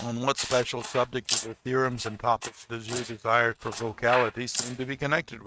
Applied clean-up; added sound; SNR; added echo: neural mask model RNNoise.